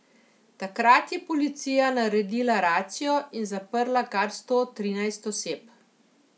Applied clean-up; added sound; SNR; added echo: none; none; none; none.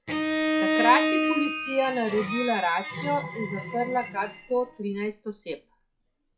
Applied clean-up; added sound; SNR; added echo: classical method log-MMSE.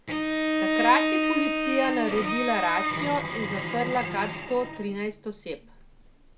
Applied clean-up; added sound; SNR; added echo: none; Bowed string instrument; 0 dB; none.